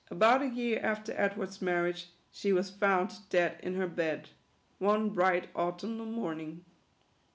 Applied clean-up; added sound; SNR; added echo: none; none; none; none.